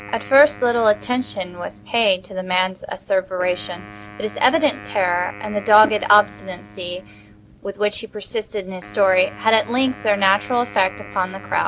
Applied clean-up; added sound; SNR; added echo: none; Wind instrument, woodwind instrument; 18 dB; none.